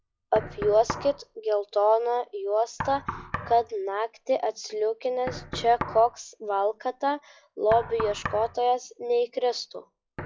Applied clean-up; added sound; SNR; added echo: classical method log-MMSE.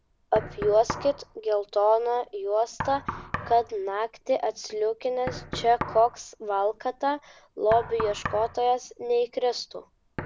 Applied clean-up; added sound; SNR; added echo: none; Knock; 13 dB; none.